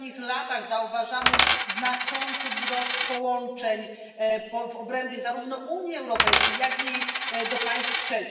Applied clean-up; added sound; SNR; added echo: none; Coin (dropping); -5 dB; reverberation time 1.2 s.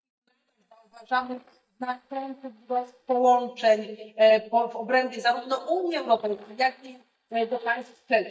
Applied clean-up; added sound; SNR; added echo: neural mask model DeepFilterNet 3.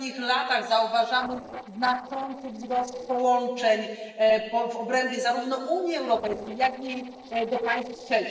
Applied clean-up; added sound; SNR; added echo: neural separator model SepFormer DNS4.